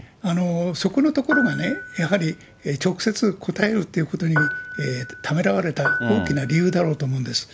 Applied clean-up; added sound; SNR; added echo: none; Piano; 7 dB; none.